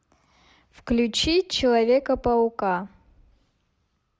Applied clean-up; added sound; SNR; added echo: none; none; none; none.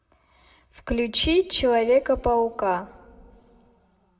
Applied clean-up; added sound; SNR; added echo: none; none; none; reverberation time 0.4 s.